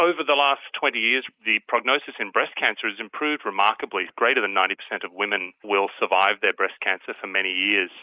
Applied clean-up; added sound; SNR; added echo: neural mask model Resemble Enhance denoiser.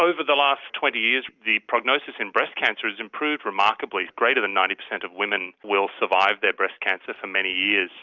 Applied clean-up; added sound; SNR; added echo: none; none; none; none.